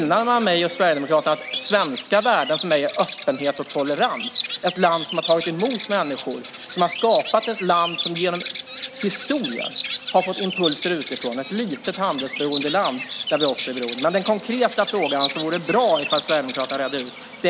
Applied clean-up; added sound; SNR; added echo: none; Bird vocalization, bird call, bird song; 4 dB; none.